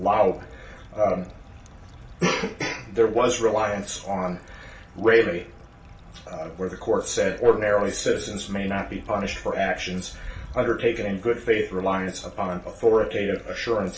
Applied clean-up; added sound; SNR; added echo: none; Stream / Trickle, dribble / Traffic noise, roadway noise; 19 dB; reverberation time 0.3 s.